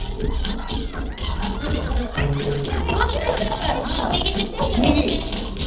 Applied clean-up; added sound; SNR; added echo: neural separator model SepFormer DNS4.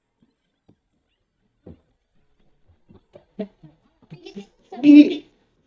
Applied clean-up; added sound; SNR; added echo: neural mask model DeepFilterNet 3.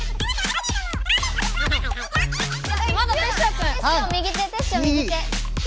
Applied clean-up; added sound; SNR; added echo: none; none; none; none.